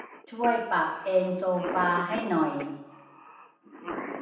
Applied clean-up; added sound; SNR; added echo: none; Cough; 10 dB; reverberation time 0.9 s.